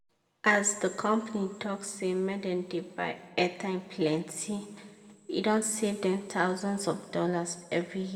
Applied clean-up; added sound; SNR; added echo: none; none; none; reverberation time 1.4 s.